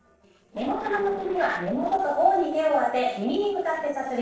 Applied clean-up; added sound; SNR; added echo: neural separator model SepFormer DNS4.